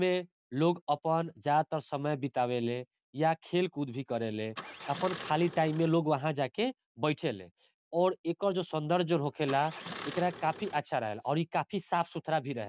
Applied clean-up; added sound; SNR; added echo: none; Engine starting; 13 dB; none.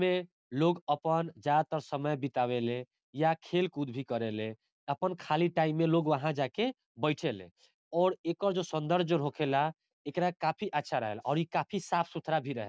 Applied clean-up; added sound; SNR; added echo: none; none; none; none.